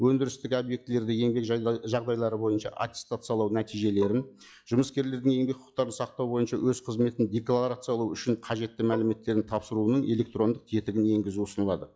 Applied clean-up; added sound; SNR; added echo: classical method log-MMSE.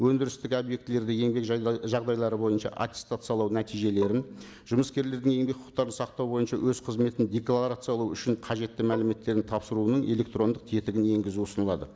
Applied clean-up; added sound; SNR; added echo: none; Bowed string instrument; 17 dB; none.